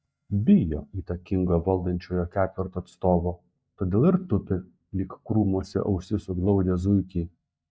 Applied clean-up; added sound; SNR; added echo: neural mask model DeepFilterNet 3.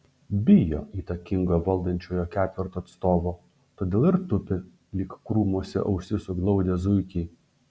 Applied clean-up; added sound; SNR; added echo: none; none; none; none.